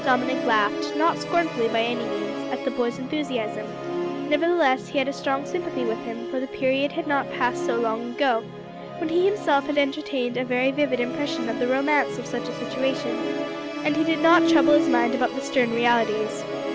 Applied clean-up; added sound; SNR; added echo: none; Musical instrument; 4 dB; none.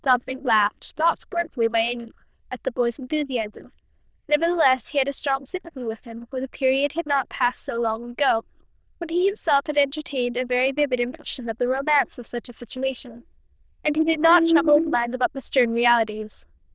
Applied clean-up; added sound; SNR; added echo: neural diffusion model UNIVERSE++.